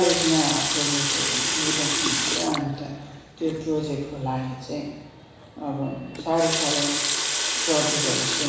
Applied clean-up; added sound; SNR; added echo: none; Water tap, faucet; -1 dB; reverberation time 1.0 s.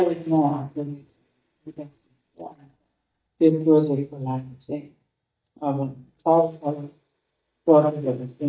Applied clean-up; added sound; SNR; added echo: neural mask model DeepFilterNet 3.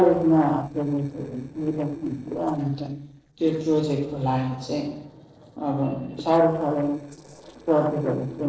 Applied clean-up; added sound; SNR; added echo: neural separator model SepFormer DNS4.